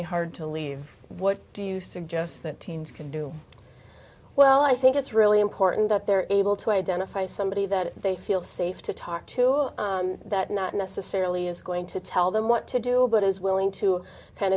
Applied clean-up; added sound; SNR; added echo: none; none; none; none.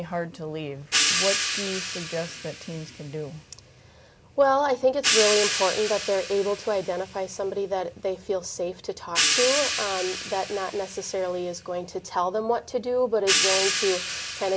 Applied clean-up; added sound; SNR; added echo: none; Hi-hat; 2 dB; none.